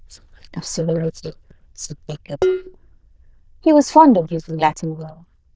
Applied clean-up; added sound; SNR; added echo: neural diffusion model UNIVERSE++.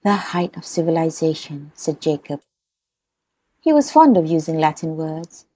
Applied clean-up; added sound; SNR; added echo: neural mask model Resemble Enhance denoiser.